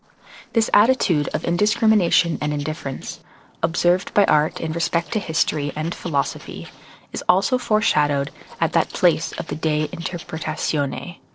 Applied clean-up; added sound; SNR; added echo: neural separator model SepFormer DNS4.